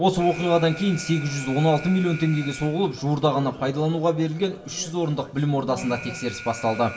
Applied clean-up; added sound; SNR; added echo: none; Alarm; 17 dB; reverberation time 0.7 s.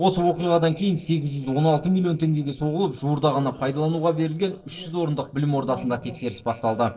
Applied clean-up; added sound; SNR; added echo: neural separator model SepFormer DNS4.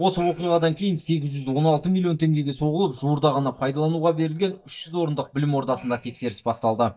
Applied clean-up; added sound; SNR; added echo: neural mask model DeepFilterNet 3.